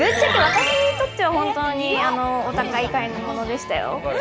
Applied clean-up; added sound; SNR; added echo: none; Wood; 4 dB; none.